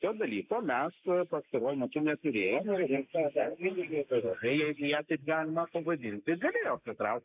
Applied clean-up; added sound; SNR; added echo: neural mask model Resemble Enhance denoiser.